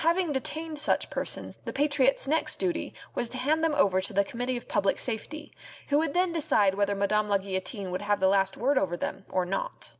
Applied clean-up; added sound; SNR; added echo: none; none; none; none.